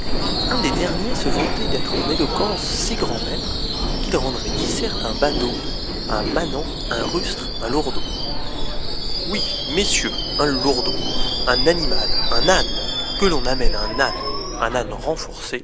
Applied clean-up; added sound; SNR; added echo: none; Screech / Subway, metro, underground; -3 dB; none.